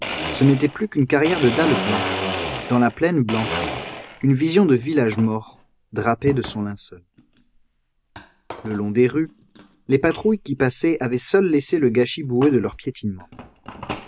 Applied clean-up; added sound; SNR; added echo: none; Domestic sounds, home sounds; 10 dB; none.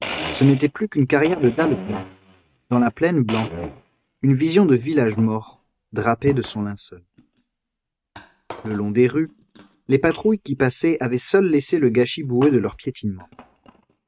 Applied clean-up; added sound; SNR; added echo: neural mask model RNNoise.